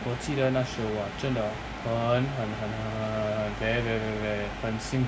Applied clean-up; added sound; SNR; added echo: none; none; none; none.